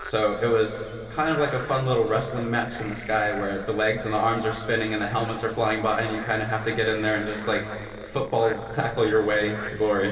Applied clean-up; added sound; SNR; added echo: none; Frog; 16 dB; reverberation time 2.6 s.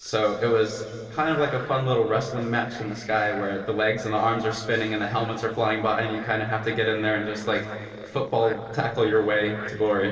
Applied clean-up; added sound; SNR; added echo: neural separator model SepFormer DNS4.